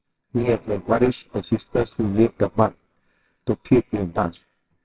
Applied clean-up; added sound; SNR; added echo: neural separator model SepFormer WHAMR!.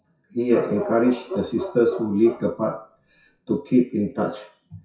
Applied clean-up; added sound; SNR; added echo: classical method WPE with log-MMSE.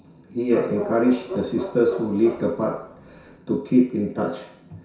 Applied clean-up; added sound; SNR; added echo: none; Bark; 11 dB; reverberation time 0.6 s.